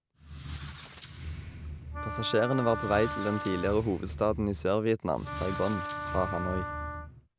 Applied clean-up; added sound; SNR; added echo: none; Wind instrument, woodwind instrument + Squeak; 3 dB; none.